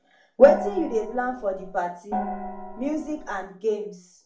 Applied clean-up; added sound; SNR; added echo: none; Gong; 8 dB; reverberation time 0.4 s.